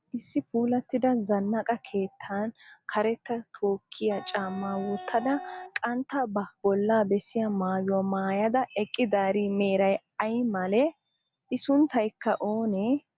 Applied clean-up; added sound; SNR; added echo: none; Wind instrument, woodwind instrument; 14 dB; none.